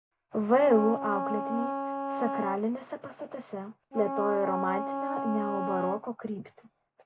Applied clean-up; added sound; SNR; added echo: none; Wind instrument, woodwind instrument; 4 dB; none.